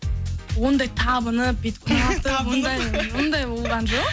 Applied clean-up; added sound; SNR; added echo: none; none; none; none.